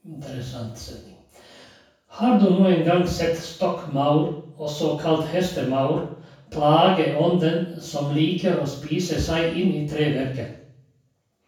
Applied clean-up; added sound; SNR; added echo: none; none; none; reverberation time 0.6 s.